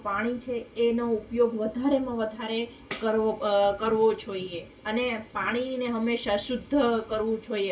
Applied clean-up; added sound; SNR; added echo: none; Tambourine; 18 dB; reverberation time 0.2 s.